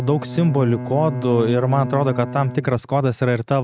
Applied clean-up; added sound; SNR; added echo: neural mask model RNNoise.